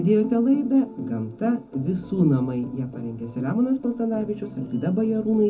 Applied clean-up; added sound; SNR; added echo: none; none; none; reverberation time 0.3 s.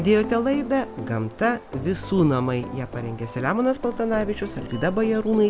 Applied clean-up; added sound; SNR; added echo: none; none; none; none.